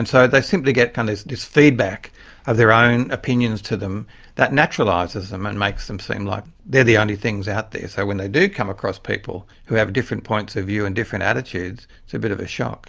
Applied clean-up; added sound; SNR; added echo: none; none; none; none.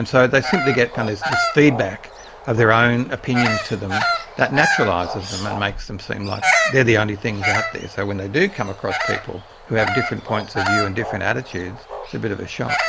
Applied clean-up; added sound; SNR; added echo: none; Bird vocalization, bird call, bird song; 4 dB; none.